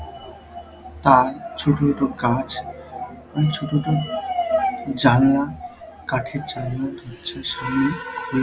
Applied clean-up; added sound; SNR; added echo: none; none; none; none.